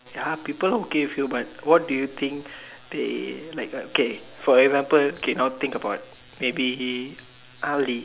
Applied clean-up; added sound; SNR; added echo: none; none; none; none.